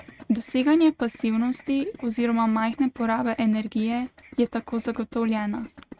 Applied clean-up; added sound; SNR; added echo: neural mask model RNNoise.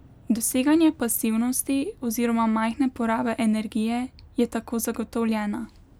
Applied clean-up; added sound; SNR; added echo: none; none; none; none.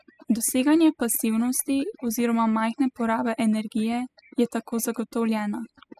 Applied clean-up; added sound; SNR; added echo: classical method spectral subtraction.